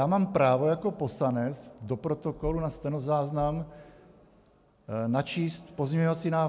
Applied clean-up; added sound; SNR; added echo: none; none; none; none.